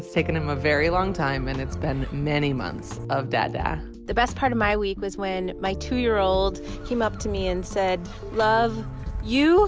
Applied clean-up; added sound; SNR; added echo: none; Gull, seagull; 14 dB; none.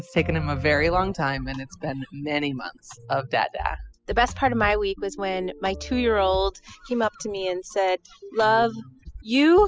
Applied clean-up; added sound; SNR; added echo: classical method spectral subtraction.